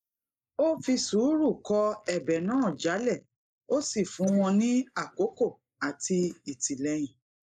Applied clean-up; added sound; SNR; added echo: neural mask model Resemble Enhance denoiser.